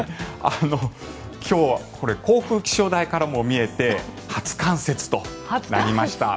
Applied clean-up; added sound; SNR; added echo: none; Cough; 19 dB; none.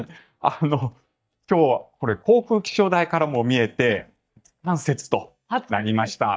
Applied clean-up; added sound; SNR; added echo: neural mask model DeepFilterNet 3.